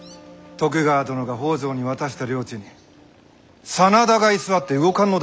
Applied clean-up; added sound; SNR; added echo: none; none; none; none.